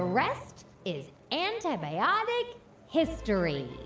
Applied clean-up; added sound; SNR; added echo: none; none; none; none.